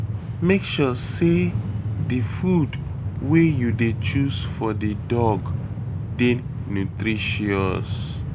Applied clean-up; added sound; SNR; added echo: none; Train; 4 dB; none.